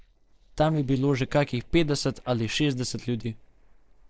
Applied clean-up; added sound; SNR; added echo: neural separator model SepFormer DNS4.